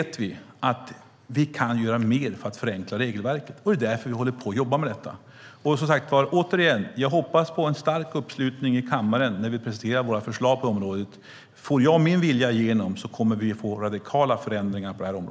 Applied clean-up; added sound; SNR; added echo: none; none; none; none.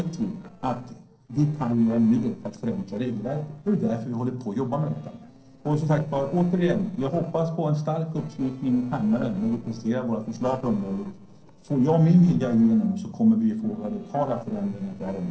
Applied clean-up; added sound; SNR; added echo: neural separator model SepFormer DNS4.